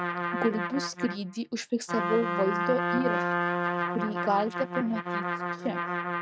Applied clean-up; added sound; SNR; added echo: neural mask model RNNoise.